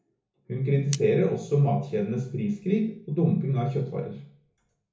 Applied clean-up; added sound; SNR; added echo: none; Cutlery, silverware; 17 dB; reverberation time 0.7 s.